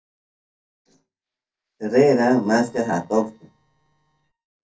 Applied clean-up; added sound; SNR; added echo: neural separator model SepFormer DNS4.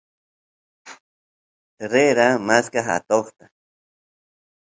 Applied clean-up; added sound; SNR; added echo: none; none; none; none.